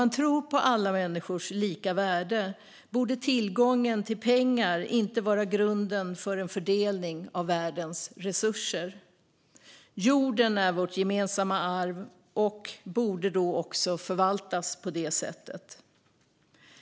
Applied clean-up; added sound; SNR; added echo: none; none; none; none.